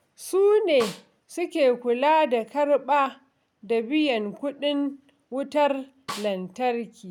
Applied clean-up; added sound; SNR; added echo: none; Snare drum; 14 dB; none.